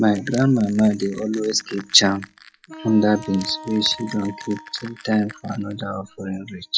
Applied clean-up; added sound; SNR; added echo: classical method log-MMSE.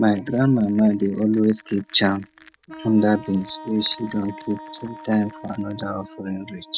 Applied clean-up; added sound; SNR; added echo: neural mask model RNNoise.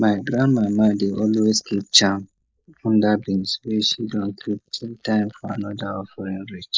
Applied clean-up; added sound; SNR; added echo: neural mask model Resemble Enhance denoiser.